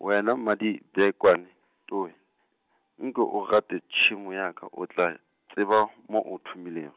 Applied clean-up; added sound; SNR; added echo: none; none; none; none.